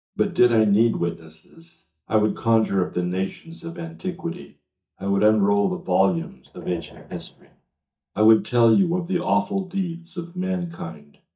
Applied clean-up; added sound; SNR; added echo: neural mask model DeepFilterNet 3.